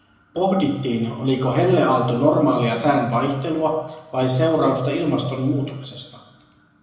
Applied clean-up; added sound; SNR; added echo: none; none; none; reverberation time 0.9 s.